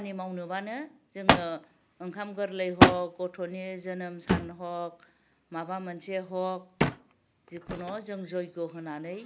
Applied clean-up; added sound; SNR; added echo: none; Thump, thud; -5 dB; none.